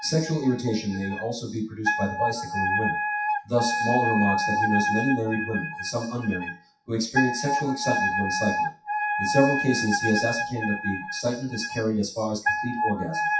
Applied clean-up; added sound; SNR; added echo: classical method WPE with log-MMSE.